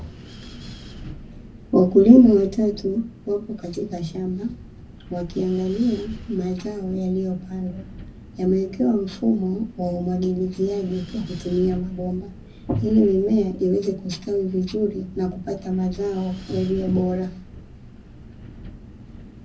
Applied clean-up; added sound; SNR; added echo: none; Wind; 17 dB; reverberation time 0.4 s.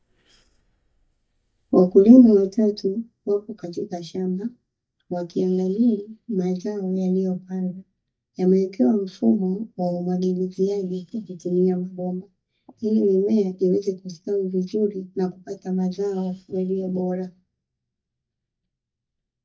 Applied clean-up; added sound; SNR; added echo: neural mask model DeepFilterNet 3.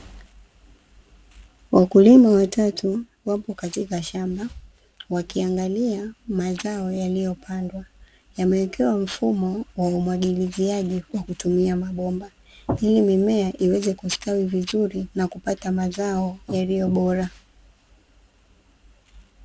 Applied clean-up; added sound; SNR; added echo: none; none; none; none.